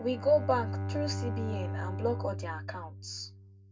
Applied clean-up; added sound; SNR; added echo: none; Bowed string instrument; 3 dB; reverberation time 0.3 s.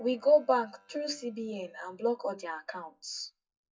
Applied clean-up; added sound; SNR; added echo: classical method WPE with log-MMSE.